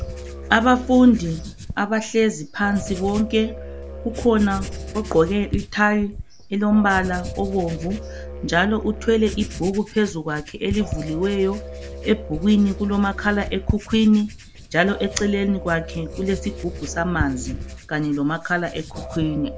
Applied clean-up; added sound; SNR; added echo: none; Writing + Musical instrument; 11 dB; none.